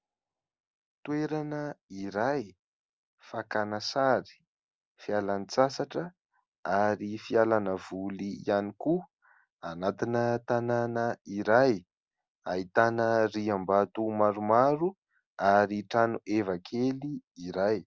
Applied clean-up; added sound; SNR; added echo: none; none; none; none.